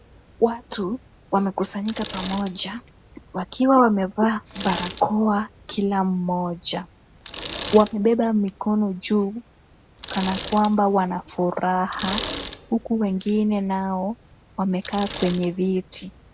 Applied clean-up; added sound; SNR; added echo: none; Bicycle; 11 dB; none.